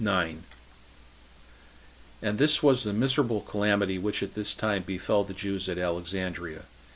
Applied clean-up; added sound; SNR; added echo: none; none; none; none.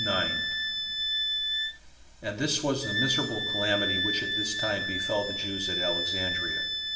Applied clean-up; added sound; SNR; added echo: none; Wind instrument, woodwind instrument; -2 dB; reverberation time 1.9 s.